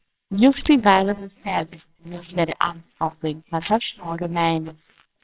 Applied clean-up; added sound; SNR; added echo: neural separator model SepFormer WHAMR!.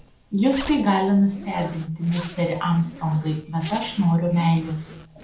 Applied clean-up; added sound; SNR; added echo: none; Zipper (clothing); 18 dB; reverberation time 0.4 s.